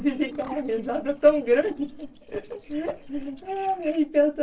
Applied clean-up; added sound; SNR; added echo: neural separator model SepFormer DNS4.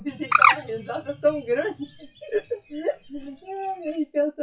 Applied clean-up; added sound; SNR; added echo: classical method WPE with log-MMSE.